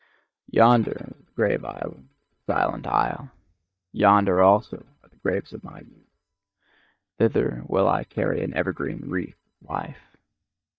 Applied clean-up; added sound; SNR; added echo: neural mask model DeepFilterNet 3.